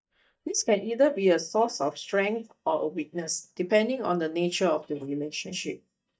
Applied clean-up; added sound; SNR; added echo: neural mask model DeepFilterNet 3.